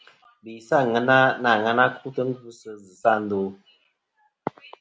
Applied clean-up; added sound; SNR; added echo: none; none; none; none.